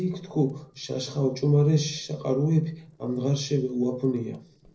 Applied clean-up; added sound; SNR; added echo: neural separator model SepFormer DNS4.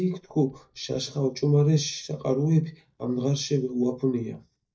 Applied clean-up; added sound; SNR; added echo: neural mask model DeepFilterNet 3.